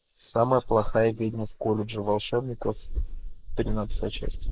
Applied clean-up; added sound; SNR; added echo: neural mask model Resemble Enhance denoiser.